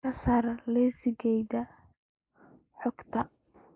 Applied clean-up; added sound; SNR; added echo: neural mask model Resemble Enhance denoiser.